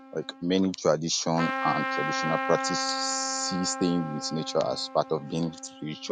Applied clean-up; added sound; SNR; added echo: none; Trumpet; 6 dB; none.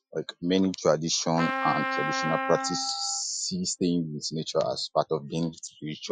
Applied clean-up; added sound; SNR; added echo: classical method Wiener filter.